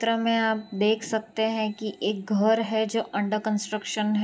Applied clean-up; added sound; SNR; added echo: none; none; none; none.